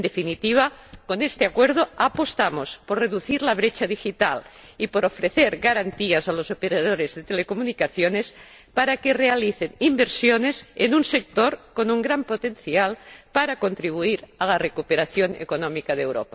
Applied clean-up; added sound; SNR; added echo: none; none; none; none.